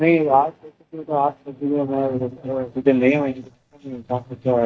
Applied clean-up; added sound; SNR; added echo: neural mask model DeepFilterNet 3.